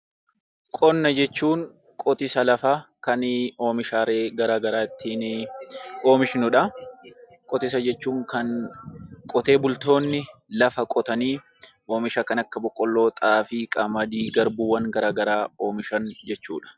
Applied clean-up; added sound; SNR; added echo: none; none; none; none.